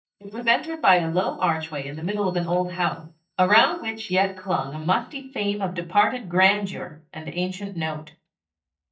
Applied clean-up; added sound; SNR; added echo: neural mask model DeepFilterNet 3.